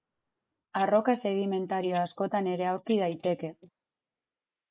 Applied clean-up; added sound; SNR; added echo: neural mask model Resemble Enhance denoiser.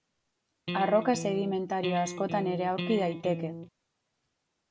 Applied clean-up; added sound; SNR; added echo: none; Electric guitar; 6 dB; none.